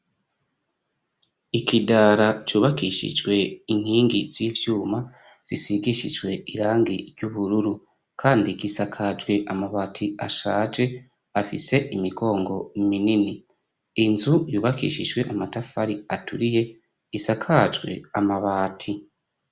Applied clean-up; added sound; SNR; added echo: none; none; none; none.